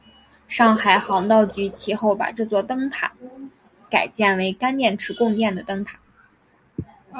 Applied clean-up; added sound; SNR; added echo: none; Water / Liquid; 15 dB; none.